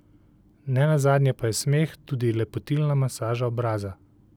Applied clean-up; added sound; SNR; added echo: none; none; none; none.